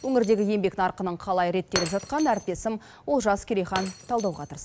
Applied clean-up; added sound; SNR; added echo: none; Shatter; 14 dB; none.